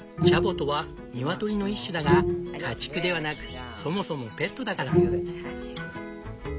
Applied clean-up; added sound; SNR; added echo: none; Bowed string instrument; -2 dB; none.